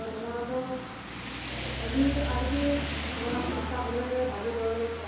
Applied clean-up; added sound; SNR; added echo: none; Rain; 2 dB; reverberation time 1.0 s.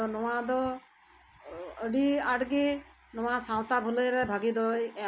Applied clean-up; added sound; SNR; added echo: none; none; none; none.